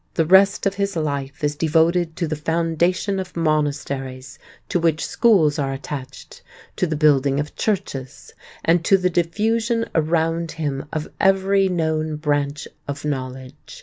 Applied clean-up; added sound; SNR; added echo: none; none; none; none.